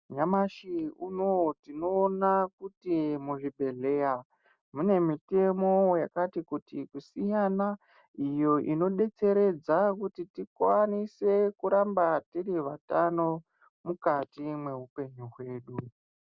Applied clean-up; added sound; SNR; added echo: none; none; none; none.